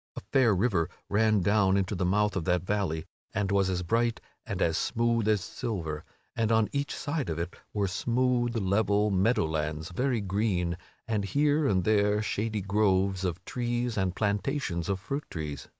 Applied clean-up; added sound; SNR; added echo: none; none; none; none.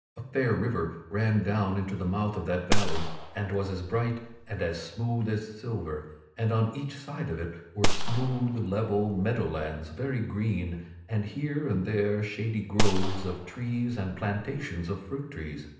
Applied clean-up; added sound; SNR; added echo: none; Gunshot, gunfire; -3 dB; reverberation time 0.8 s.